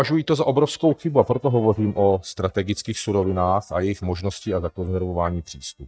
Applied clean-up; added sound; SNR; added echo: neural mask model DeepFilterNet 3.